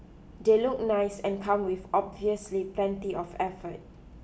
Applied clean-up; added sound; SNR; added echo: none; none; none; none.